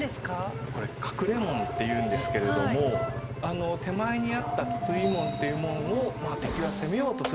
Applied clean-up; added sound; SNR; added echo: none; Engine + Dog; 2 dB; none.